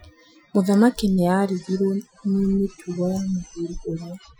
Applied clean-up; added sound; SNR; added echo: classical method Wiener filter.